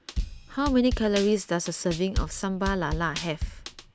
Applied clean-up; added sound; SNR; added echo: none; Drum kit; 6 dB; none.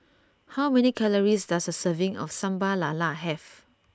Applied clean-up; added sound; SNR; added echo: none; none; none; none.